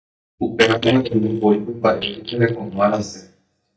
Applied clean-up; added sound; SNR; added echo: neural mask model DeepFilterNet 3.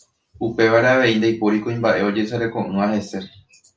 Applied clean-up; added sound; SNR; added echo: none; none; none; none.